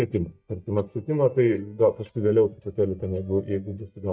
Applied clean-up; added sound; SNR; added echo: neural mask model DeepFilterNet 3.